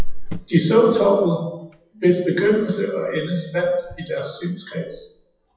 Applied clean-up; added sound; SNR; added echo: classical method WPE with log-MMSE.